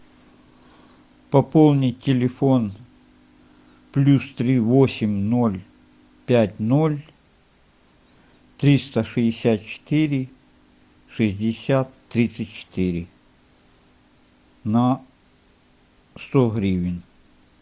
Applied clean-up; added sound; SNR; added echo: none; none; none; none.